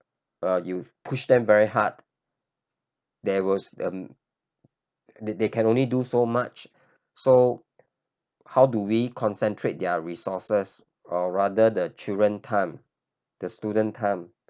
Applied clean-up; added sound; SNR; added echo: none; none; none; none.